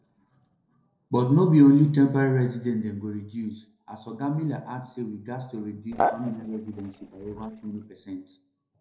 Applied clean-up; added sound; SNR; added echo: neural separator model SepFormer DNS4.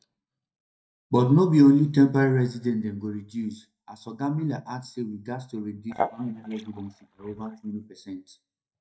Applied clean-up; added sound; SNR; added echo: neural mask model DeepFilterNet 3.